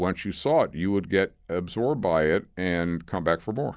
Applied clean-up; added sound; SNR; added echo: none; none; none; none.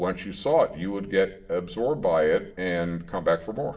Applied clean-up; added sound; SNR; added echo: none; none; none; reverberation time 0.7 s.